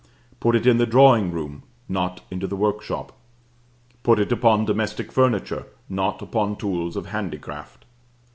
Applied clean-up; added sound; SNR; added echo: none; none; none; none.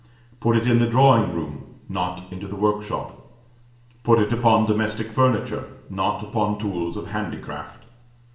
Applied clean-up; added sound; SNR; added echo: none; none; none; reverberation time 0.8 s.